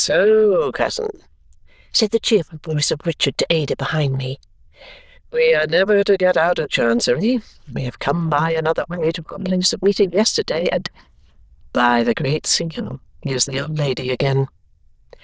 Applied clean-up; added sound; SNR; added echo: neural diffusion model UNIVERSE++.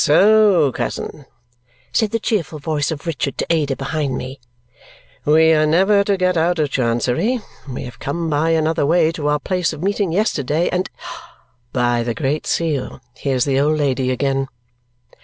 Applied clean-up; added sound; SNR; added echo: none; none; none; none.